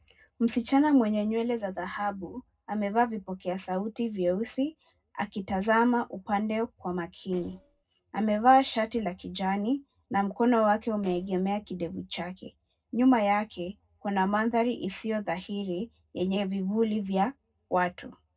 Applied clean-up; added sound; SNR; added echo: neural separator model SepFormer DNS4.